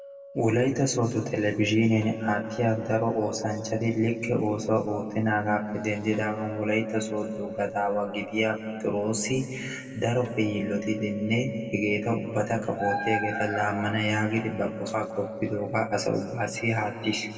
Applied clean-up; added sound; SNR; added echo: none; Acoustic guitar; 15 dB; reverberation time 2.1 s.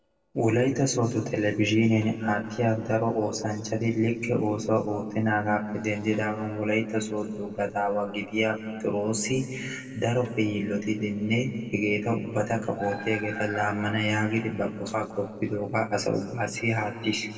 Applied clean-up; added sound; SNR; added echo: neural separator model SepFormer DNS4.